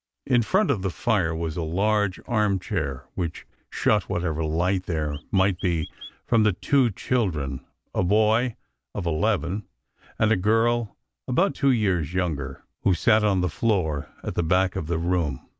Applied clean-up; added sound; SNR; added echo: none; Chirp, tweet; 19 dB; none.